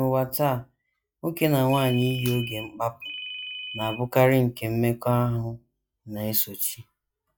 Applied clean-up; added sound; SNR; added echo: classical method log-MMSE.